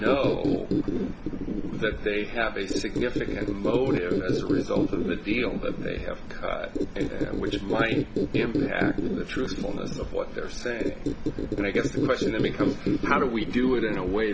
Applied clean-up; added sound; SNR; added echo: none; Squeak; -1 dB; none.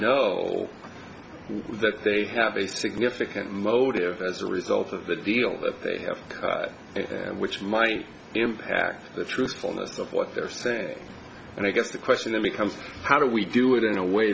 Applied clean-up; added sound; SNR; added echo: none; none; none; none.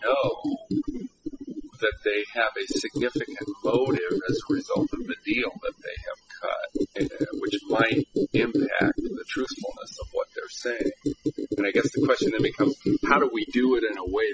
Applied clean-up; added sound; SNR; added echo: classical method spectral subtraction.